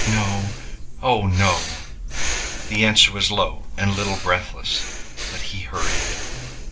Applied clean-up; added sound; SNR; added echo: none; Breathing; 3 dB; reverberation time 0.2 s.